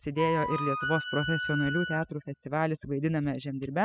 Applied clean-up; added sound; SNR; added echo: classical method spectral subtraction.